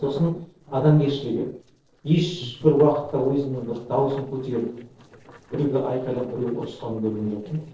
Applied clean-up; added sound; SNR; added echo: neural separator model SepFormer DNS4.